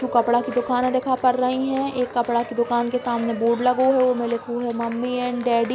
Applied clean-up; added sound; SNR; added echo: none; Cheering; 14 dB; none.